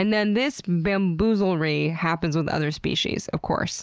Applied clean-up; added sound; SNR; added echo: none; none; none; none.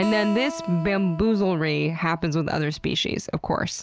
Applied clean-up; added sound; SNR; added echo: none; Acoustic guitar; 14 dB; none.